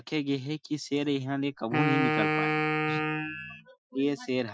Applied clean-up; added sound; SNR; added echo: classical method Wiener filter.